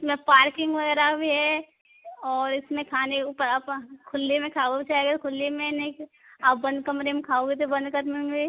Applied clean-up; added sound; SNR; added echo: none; none; none; none.